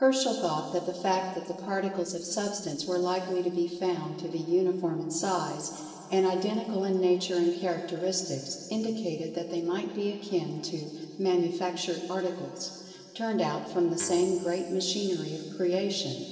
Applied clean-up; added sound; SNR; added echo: neural separator model SepFormer DNS4.